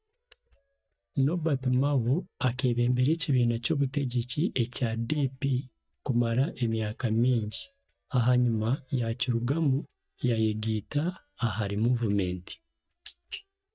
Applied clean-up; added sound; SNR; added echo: neural mask model DeepFilterNet 3.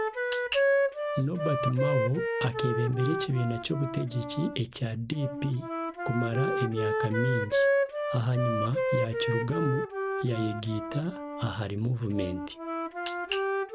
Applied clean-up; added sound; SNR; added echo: none; Wind instrument, woodwind instrument; 0 dB; none.